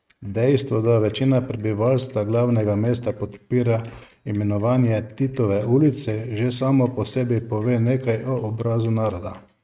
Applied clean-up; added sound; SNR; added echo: neural mask model RNNoise.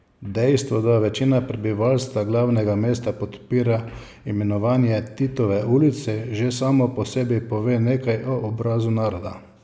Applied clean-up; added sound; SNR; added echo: none; none; none; none.